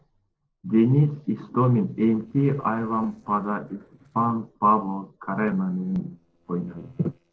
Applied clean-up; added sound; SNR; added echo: neural separator model SepFormer DNS4.